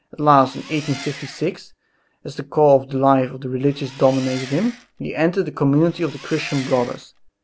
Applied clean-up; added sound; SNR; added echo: none; Engine; 17 dB; none.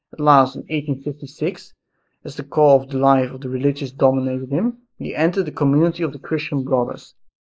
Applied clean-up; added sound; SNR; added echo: neural mask model Resemble Enhance denoiser.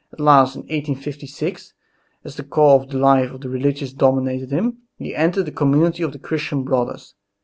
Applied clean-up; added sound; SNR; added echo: none; none; none; none.